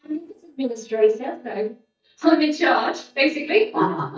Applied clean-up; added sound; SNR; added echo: neural mask model DeepFilterNet 3.